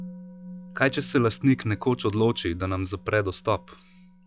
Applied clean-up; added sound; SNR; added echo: classical method log-MMSE.